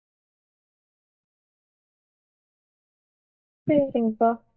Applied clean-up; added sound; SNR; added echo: neural mask model DeepFilterNet 3.